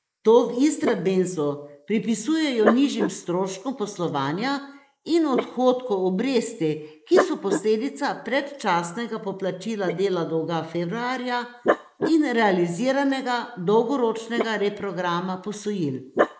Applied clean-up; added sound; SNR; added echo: neural mask model Resemble Enhance denoiser.